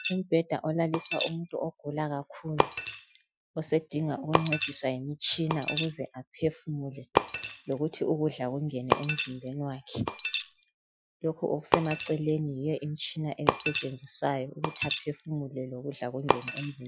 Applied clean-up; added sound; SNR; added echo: classical method Wiener filter.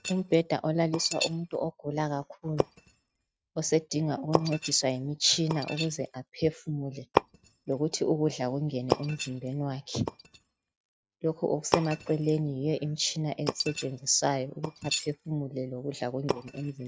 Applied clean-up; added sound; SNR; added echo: neural mask model RNNoise.